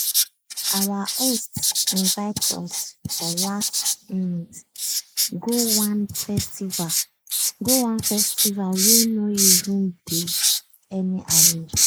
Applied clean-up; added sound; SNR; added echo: neural mask model Resemble Enhance denoiser.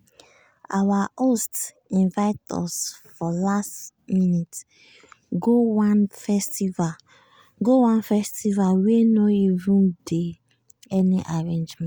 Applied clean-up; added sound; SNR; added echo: none; none; none; none.